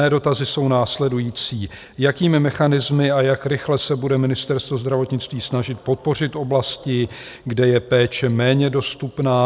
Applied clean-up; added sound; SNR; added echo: none; none; none; none.